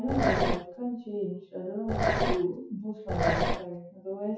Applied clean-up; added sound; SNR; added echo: classical method WPE with log-MMSE.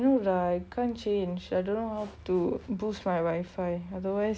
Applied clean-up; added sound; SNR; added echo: none; none; none; none.